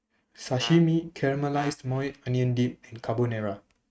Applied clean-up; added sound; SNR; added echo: neural mask model RNNoise.